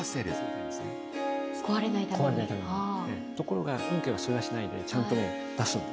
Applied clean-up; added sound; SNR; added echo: none; Harp; 4 dB; none.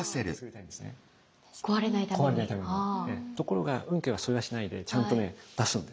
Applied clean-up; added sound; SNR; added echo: none; none; none; none.